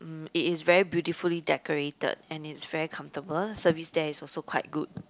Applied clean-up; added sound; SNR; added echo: none; none; none; none.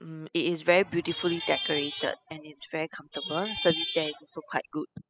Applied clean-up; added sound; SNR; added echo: classical method spectral subtraction.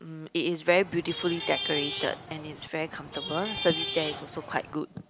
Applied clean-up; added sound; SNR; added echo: none; Traffic noise, roadway noise / Vehicle horn, car horn, honking; 6 dB; none.